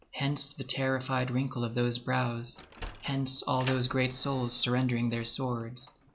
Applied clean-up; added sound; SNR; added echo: none; Sliding door; 18 dB; none.